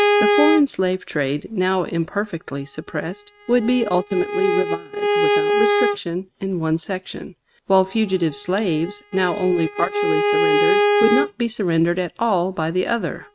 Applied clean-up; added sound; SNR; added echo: neural mask model RNNoise.